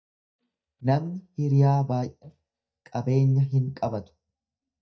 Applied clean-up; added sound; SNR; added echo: neural mask model DeepFilterNet 3.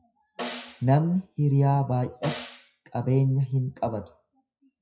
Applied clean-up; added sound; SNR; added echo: classical method WPE with log-MMSE.